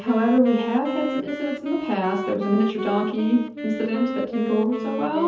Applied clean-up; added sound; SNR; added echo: none; Wind instrument, woodwind instrument; 6 dB; reverberation time 0.5 s.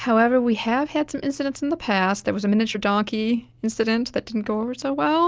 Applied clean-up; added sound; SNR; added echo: none; none; none; none.